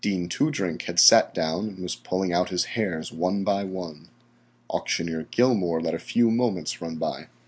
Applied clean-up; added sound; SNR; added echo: none; none; none; none.